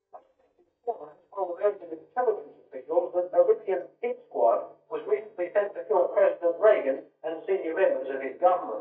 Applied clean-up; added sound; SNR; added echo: neural mask model DeepFilterNet 3.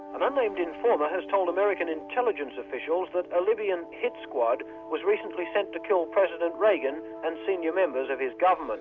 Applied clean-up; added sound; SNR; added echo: none; none; none; none.